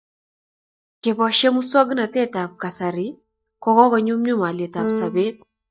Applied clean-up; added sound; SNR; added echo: neural mask model DeepFilterNet 3.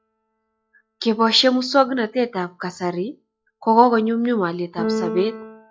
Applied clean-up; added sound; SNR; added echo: classical method log-MMSE.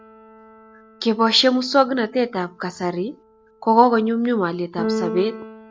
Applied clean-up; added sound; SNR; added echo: none; Keyboard (musical); 12 dB; none.